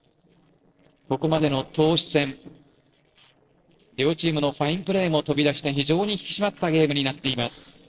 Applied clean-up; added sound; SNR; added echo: neural separator model SepFormer DNS4.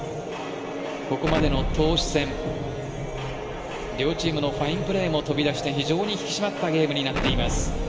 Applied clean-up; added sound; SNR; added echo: none; Explosion; 6 dB; reverberation time 2.6 s.